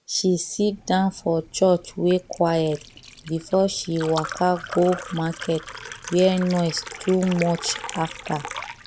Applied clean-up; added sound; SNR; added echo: none; Liquid; 14 dB; none.